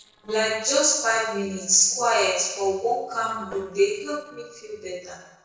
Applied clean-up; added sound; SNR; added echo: neural separator model SepFormer DNS4.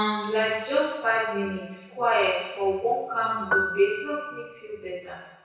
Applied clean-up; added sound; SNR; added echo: none; Piano; 6 dB; reverberation time 1.0 s.